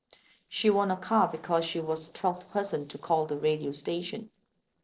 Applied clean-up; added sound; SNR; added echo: neural separator model SepFormer DNS4.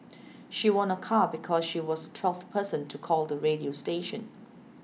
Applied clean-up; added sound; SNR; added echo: none; none; none; none.